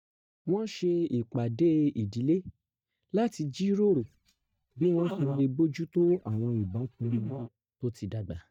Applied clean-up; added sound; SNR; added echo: neural mask model DeepFilterNet 3.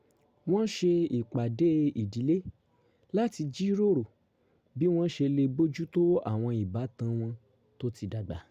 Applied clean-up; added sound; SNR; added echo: none; none; none; none.